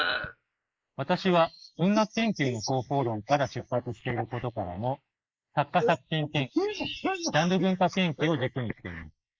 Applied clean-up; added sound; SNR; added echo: neural mask model Resemble Enhance denoiser.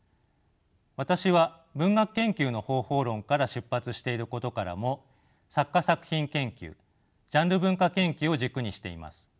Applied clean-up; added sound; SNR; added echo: none; none; none; none.